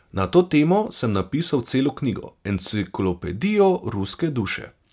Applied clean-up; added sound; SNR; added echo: none; none; none; none.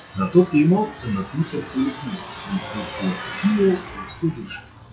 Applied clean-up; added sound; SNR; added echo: classical method WPE with log-MMSE.